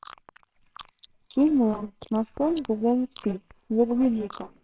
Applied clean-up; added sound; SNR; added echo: neural separator model SepFormer WHAMR!.